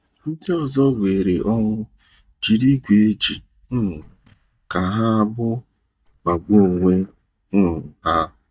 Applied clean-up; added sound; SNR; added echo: neural mask model DeepFilterNet 3.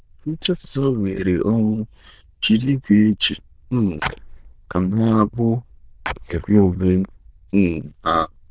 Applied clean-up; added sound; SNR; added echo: neural diffusion model UNIVERSE++.